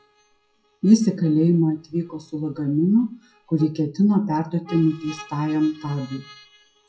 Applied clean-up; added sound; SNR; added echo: classical method WPE with log-MMSE.